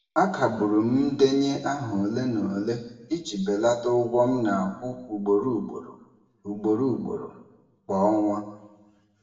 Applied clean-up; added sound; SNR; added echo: none; none; none; reverberation time 0.9 s.